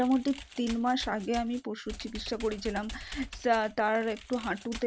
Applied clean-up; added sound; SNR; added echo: none; Computer keyboard; 14 dB; none.